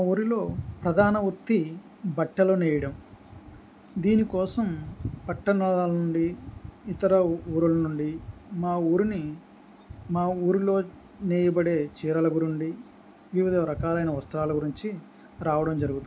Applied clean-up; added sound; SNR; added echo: none; none; none; none.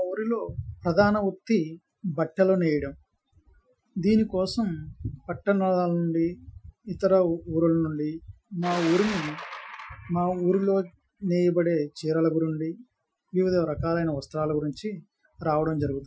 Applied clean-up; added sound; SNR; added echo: classical method Wiener filter.